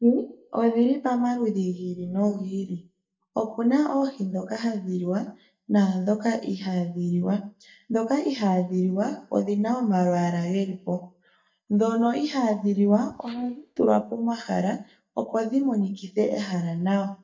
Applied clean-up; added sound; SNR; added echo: neural mask model DeepFilterNet 3.